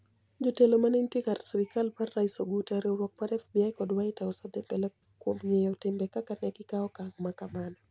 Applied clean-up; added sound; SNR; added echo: none; none; none; none.